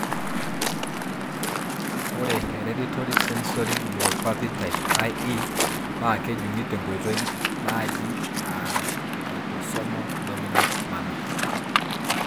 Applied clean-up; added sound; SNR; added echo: none; Waves, surf; -5 dB; none.